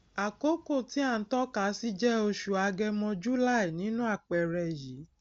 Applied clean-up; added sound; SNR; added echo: none; none; none; none.